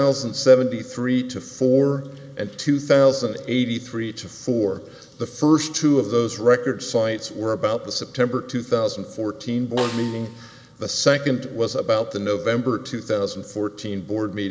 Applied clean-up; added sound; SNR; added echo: none; Snare drum; 16 dB; none.